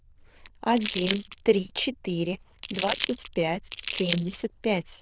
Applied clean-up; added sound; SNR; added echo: neural diffusion model UNIVERSE++.